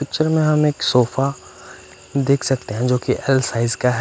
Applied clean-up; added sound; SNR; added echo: none; none; none; none.